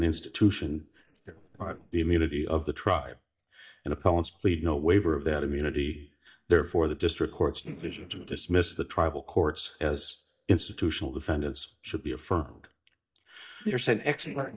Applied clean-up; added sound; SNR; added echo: neural mask model DeepFilterNet 3.